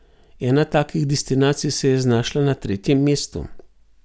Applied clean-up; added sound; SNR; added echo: none; none; none; none.